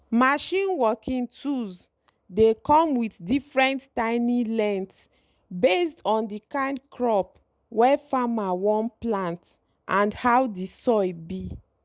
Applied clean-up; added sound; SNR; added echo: none; none; none; none.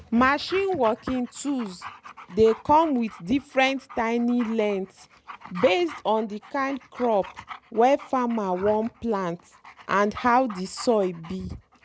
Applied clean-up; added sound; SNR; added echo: none; Dog; 18 dB; none.